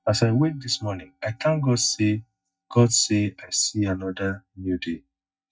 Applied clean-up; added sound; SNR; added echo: neural mask model DeepFilterNet 3.